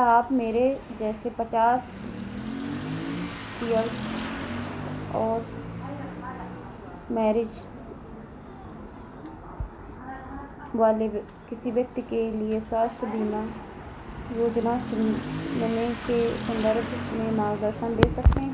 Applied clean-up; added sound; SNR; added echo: none; Motorcycle / Accelerating, revving, vroom; 9 dB; none.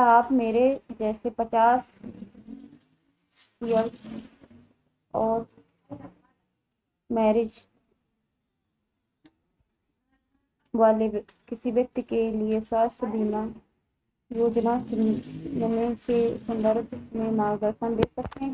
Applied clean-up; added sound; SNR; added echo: neural mask model RNNoise.